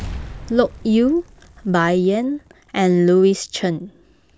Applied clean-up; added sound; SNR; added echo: none; Explosion; 18 dB; none.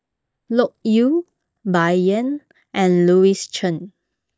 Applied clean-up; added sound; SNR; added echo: neural mask model DeepFilterNet 3.